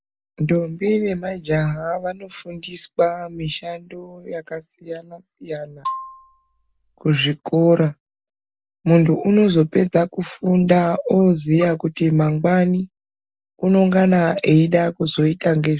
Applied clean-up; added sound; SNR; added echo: none; Marimba, xylophone; 14 dB; none.